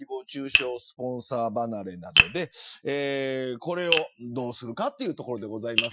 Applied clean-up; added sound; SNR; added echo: classical method Wiener filter.